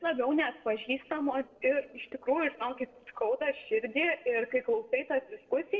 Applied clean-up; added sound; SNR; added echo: neural separator model SepFormer DNS4.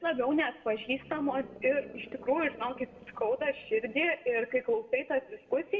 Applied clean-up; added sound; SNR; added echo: none; Animal; 18 dB; reverberation time 0.6 s.